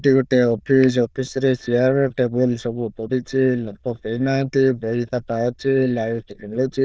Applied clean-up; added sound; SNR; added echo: neural diffusion model UNIVERSE++.